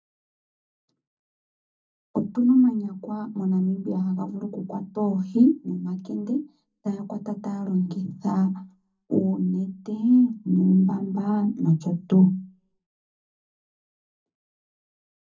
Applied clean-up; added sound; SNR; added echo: none; none; none; reverberation time 0.4 s.